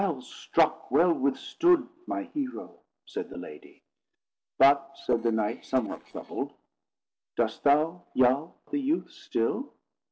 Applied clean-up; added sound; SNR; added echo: neural separator model SepFormer DNS4.